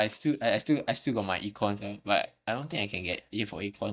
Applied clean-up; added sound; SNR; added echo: neural mask model DeepFilterNet 3.